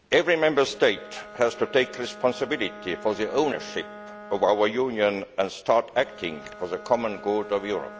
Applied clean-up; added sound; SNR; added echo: none; Bowed string instrument; 18 dB; none.